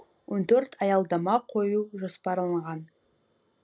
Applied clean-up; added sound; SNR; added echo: none; none; none; none.